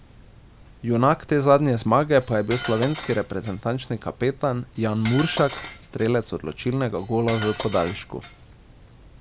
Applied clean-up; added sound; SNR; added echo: none; Cutlery, silverware; 14 dB; none.